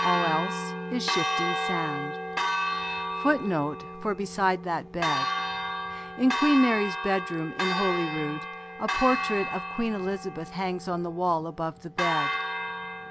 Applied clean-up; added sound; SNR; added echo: none; Church bell; 2 dB; none.